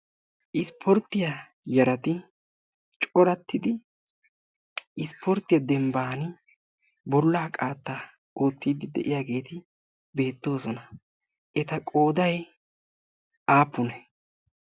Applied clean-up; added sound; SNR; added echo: none; none; none; none.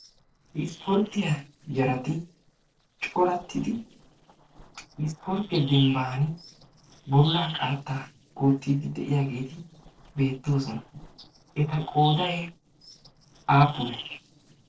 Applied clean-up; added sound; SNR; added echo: neural separator model SepFormer DNS4.